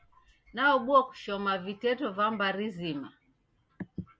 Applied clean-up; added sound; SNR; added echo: none; none; none; none.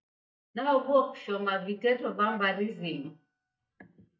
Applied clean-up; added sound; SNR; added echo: neural mask model DeepFilterNet 3.